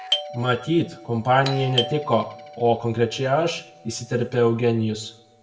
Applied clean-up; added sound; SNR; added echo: none; Doorbell; 11 dB; reverberation time 0.5 s.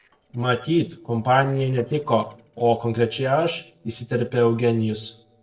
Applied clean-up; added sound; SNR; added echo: neural separator model SepFormer DNS4.